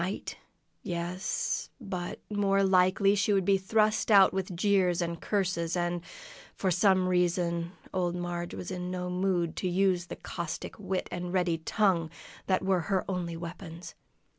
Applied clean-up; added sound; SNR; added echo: none; none; none; none.